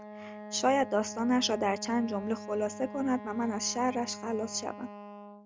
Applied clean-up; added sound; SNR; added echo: none; Wind instrument, woodwind instrument; 12 dB; none.